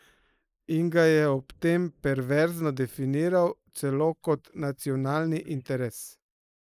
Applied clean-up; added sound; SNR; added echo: neural mask model Resemble Enhance denoiser.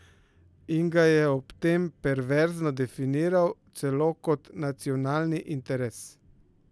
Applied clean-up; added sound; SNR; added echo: none; none; none; none.